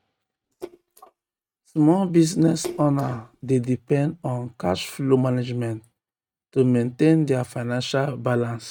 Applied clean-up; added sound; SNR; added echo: neural mask model RNNoise.